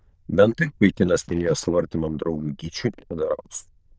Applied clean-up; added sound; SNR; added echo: neural diffusion model UNIVERSE++.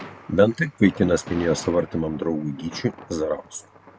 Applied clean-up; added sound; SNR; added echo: none; Thunder; 18 dB; none.